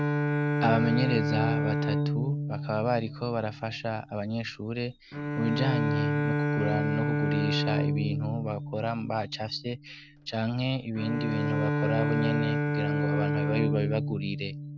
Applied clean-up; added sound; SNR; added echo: none; Bowed string instrument; -2 dB; none.